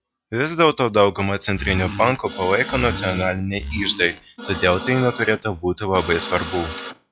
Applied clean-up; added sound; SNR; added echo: classical method log-MMSE.